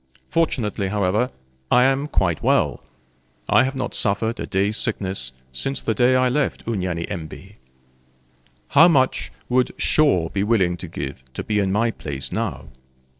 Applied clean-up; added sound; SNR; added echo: neural separator model SepFormer DNS4.